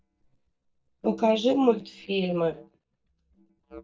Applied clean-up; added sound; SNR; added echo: neural mask model DeepFilterNet 3.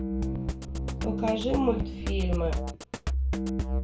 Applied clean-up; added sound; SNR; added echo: none; Drum kit; -3 dB; reverberation time 0.3 s.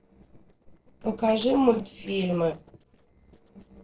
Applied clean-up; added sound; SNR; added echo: neural separator model SepFormer DNS4.